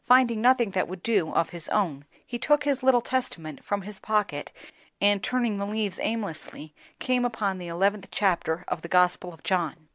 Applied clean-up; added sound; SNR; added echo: none; none; none; none.